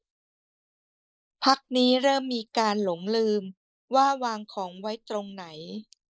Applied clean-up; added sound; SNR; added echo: neural mask model Resemble Enhance denoiser.